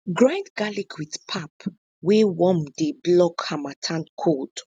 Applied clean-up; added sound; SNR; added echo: none; none; none; none.